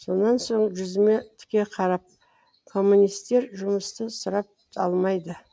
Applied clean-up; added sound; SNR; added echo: none; none; none; none.